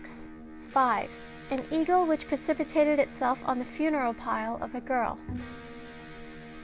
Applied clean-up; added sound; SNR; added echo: none; Electric guitar + Bowed string instrument; 14 dB; none.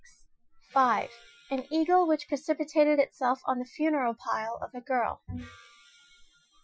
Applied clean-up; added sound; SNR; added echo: classical method Wiener filter.